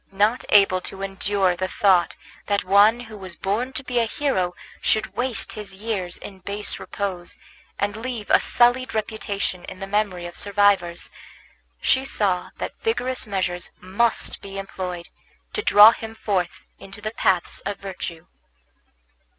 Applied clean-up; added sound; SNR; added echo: none; none; none; none.